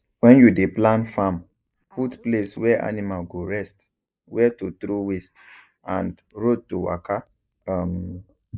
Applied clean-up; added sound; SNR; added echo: neural mask model Resemble Enhance denoiser.